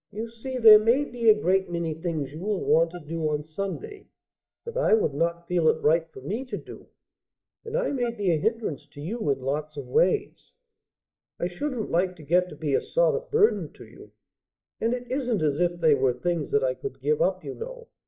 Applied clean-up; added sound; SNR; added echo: neural mask model DeepFilterNet 3.